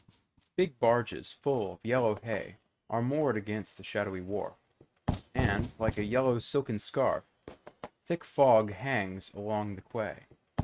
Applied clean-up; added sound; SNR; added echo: neural mask model RNNoise.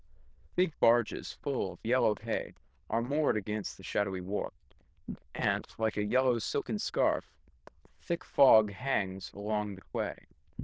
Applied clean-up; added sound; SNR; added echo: neural diffusion model UNIVERSE++.